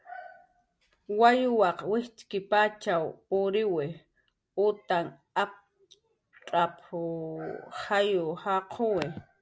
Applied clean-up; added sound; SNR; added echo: none; none; none; none.